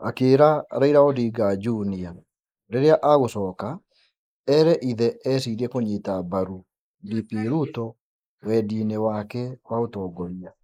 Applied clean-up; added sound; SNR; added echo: neural mask model Resemble Enhance denoiser.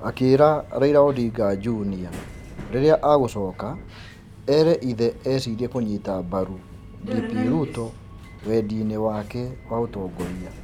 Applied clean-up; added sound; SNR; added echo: none; Subway, metro, underground; 13 dB; none.